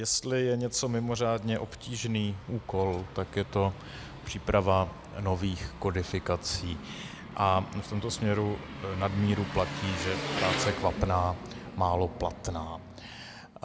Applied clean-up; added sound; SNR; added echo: none; Engine; 10 dB; none.